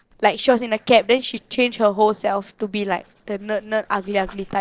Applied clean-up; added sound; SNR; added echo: neural separator model SepFormer DNS4.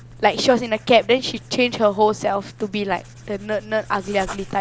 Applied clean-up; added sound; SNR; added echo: none; Writing; 19 dB; none.